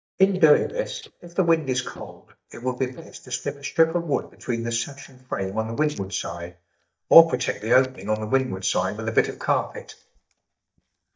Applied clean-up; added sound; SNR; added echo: neural mask model DeepFilterNet 3.